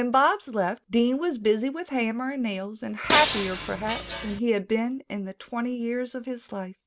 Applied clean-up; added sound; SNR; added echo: none; Shatter; 2 dB; none.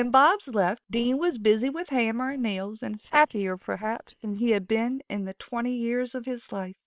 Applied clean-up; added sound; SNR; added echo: neural separator model SepFormer WHAM!.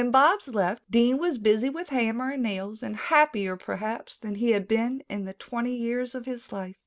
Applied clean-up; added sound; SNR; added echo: none; none; none; none.